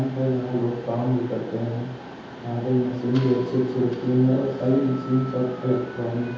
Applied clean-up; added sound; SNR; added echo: none; Mechanisms; 16 dB; reverberation time 0.8 s.